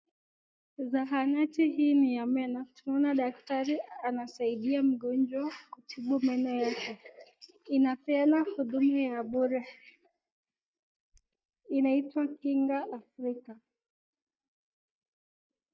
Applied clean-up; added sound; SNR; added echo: neural mask model DeepFilterNet 3.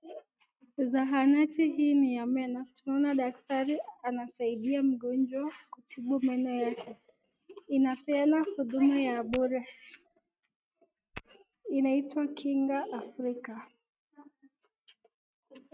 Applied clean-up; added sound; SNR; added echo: neural mask model RNNoise.